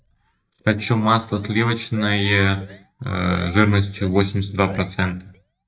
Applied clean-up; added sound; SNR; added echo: neural mask model DeepFilterNet 3.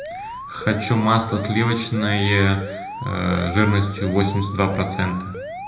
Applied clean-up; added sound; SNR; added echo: none; Alarm; 11 dB; reverberation time 0.8 s.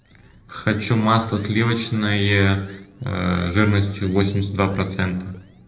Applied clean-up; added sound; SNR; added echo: neural separator model SepFormer DNS4.